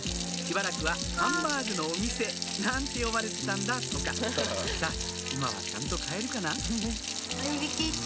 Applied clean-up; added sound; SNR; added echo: none; Wind instrument, woodwind instrument + Sink (filling or washing) / Water tap, faucet; 3 dB; none.